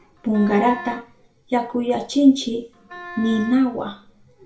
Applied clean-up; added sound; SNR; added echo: none; Wind instrument, woodwind instrument; 16 dB; reverberation time 0.3 s.